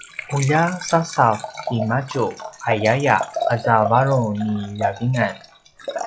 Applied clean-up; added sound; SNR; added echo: classical method log-MMSE.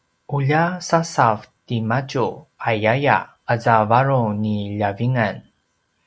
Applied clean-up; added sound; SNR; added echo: none; none; none; none.